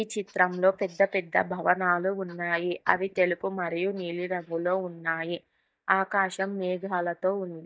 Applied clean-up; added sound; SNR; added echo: neural mask model DeepFilterNet 3.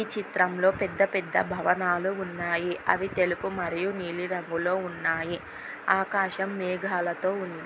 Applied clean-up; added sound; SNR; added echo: none; none; none; none.